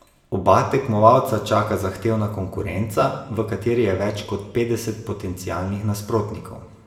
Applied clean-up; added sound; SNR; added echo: none; none; none; reverberation time 0.9 s.